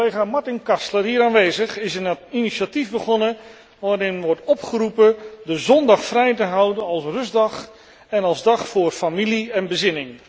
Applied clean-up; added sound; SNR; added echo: none; none; none; none.